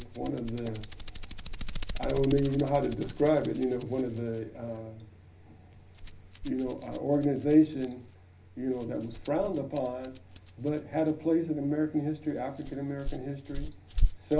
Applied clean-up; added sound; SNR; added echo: none; Rattle; 6 dB; reverberation time 0.3 s.